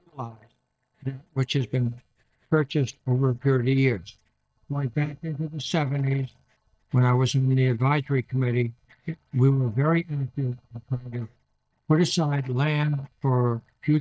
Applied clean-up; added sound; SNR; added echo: neural mask model DeepFilterNet 3.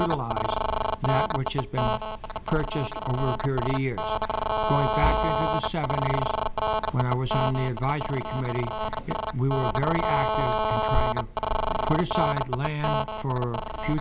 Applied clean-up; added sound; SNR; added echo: none; Telephone; -1 dB; none.